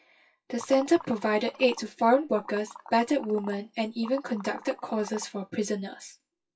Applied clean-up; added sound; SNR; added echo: classical method WPE with log-MMSE.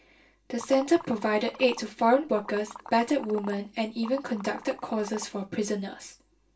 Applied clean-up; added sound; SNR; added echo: none; Liquid; 16 dB; reverberation time 0.2 s.